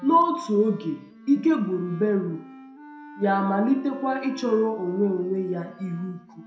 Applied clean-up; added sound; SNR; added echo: none; Wind instrument, woodwind instrument; 19 dB; reverberation time 0.6 s.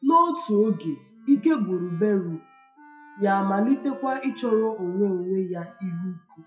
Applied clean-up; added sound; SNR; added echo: classical method WPE with log-MMSE.